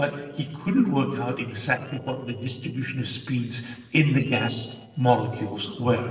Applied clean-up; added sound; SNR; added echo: neural separator model SepFormer DNS4.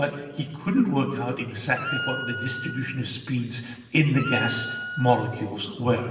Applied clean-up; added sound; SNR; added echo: none; Wind instrument, woodwind instrument; 7 dB; reverberation time 1.2 s.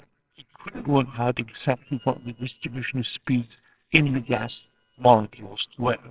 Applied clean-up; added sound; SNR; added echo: neural separator model SepFormer WHAMR!.